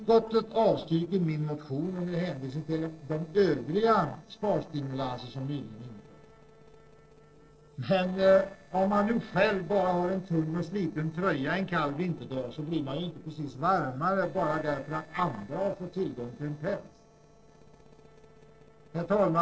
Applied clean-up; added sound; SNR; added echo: neural separator model SepFormer DNS4.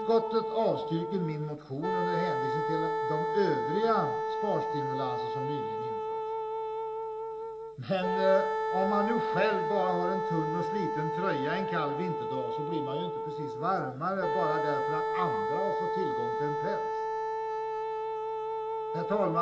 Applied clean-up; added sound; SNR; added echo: none; Wind instrument, woodwind instrument; -1 dB; reverberation time 1.4 s.